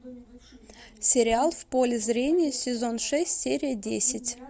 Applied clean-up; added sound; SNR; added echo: none; none; none; none.